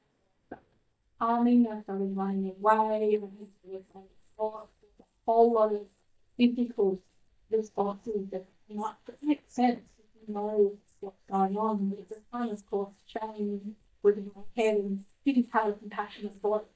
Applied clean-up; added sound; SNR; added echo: neural mask model DeepFilterNet 3.